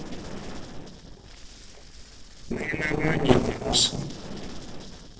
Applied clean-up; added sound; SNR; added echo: neural separator model SepFormer DNS4.